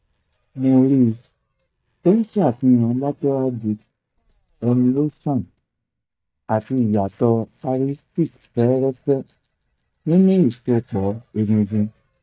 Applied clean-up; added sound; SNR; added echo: neural mask model DeepFilterNet 3.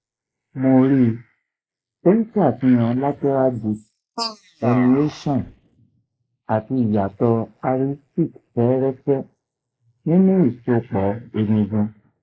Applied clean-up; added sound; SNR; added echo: neural mask model Resemble Enhance denoiser.